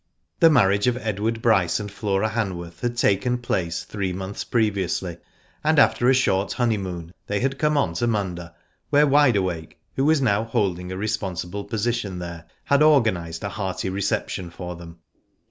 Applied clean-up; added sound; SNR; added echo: none; none; none; none.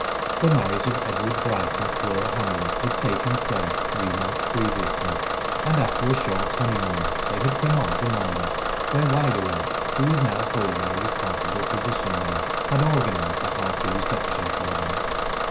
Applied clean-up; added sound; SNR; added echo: none; Bus / Engine; -1 dB; reverberation time 0.5 s.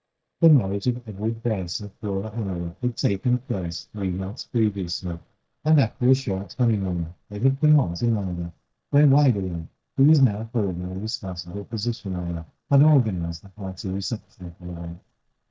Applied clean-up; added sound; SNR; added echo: neural mask model DeepFilterNet 3.